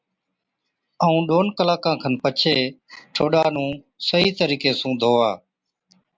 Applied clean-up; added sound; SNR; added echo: none; none; none; none.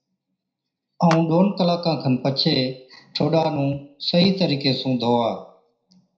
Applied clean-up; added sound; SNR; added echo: neural separator model SepFormer DNS4.